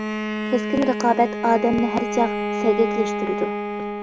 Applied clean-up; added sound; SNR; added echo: none; Bowed string instrument; 3 dB; none.